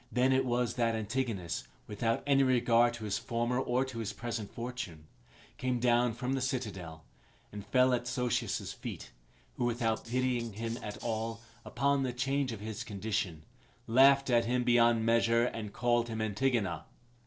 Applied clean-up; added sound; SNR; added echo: neural separator model SepFormer DNS4.